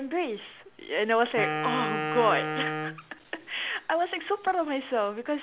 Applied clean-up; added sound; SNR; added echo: none; Wind instrument, woodwind instrument; 4 dB; none.